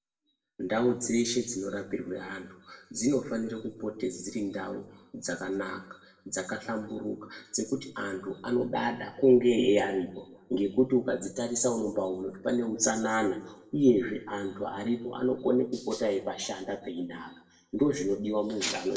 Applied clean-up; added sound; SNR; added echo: neural separator model SepFormer DNS4.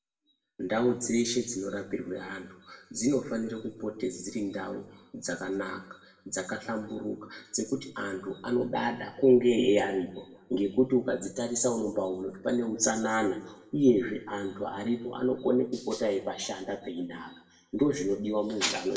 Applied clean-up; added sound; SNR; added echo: none; Rattle (instrument); 19 dB; reverberation time 0.6 s.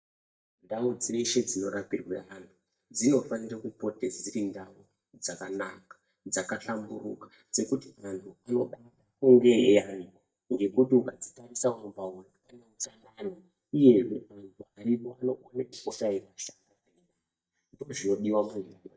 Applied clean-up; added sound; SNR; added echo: neural mask model DeepFilterNet 3.